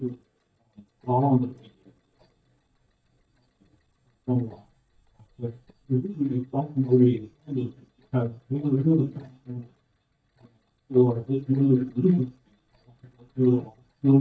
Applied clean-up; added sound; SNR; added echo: neural mask model DeepFilterNet 3.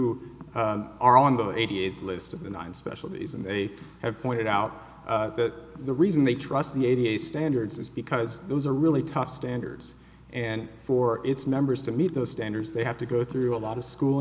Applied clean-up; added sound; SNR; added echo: none; none; none; none.